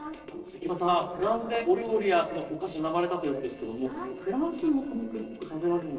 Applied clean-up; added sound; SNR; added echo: neural separator model SepFormer DNS4.